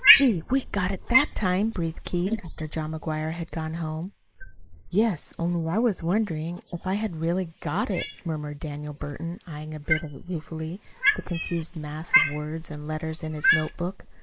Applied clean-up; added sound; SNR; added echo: neural mask model Resemble Enhance denoiser.